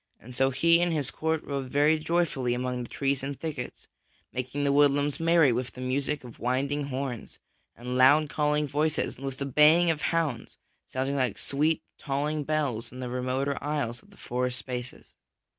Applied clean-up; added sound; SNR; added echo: none; none; none; none.